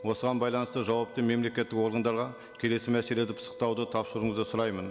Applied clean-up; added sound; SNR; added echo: none; Wind instrument, woodwind instrument; 17 dB; none.